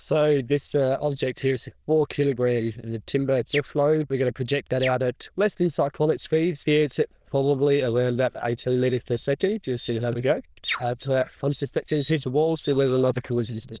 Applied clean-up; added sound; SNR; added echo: neural diffusion model UNIVERSE++.